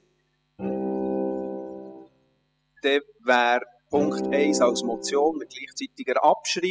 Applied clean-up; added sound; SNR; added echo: classical method spectral subtraction.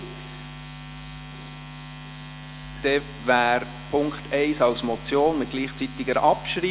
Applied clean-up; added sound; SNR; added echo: none; none; none; none.